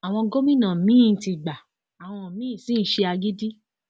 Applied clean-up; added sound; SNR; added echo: none; none; none; none.